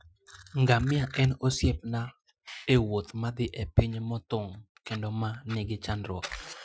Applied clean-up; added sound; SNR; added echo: classical method Wiener filter.